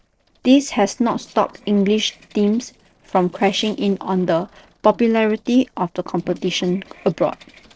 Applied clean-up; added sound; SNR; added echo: neural separator model SepFormer DNS4.